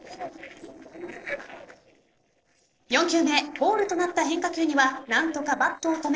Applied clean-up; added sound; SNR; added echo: neural separator model SepFormer DNS4.